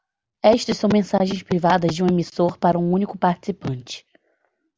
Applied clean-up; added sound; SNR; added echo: none; none; none; none.